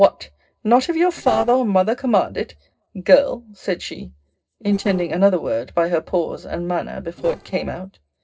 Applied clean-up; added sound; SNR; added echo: neural separator model SepFormer DNS4.